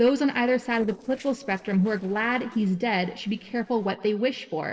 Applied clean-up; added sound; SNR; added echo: neural separator model SepFormer DNS4.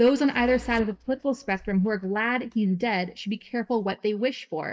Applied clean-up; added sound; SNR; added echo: neural mask model DeepFilterNet 3.